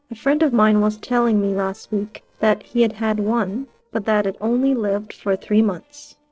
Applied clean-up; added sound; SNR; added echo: neural separator model SepFormer DNS4.